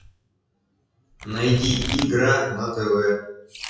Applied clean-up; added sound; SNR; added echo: classical method WPE with log-MMSE.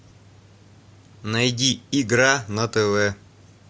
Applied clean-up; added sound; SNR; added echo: none; none; none; none.